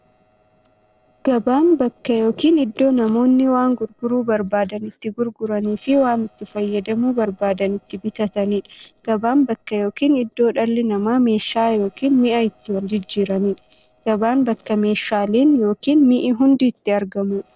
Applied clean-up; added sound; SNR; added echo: neural separator model SepFormer DNS4.